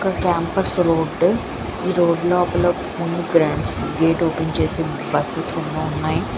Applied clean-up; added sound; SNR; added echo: none; Drawer open or close; 19 dB; none.